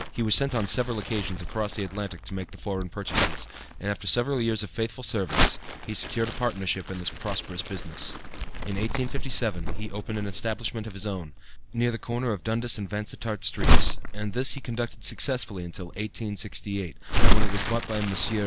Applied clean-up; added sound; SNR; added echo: none; Crumpling, crinkling; -4 dB; none.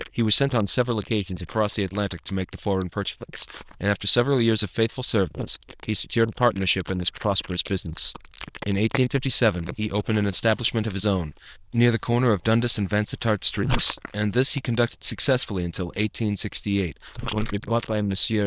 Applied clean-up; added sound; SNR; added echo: neural diffusion model UNIVERSE++.